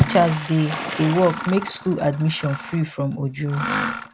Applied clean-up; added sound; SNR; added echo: none; Water / Splash, splatter + Mechanisms; 6 dB; none.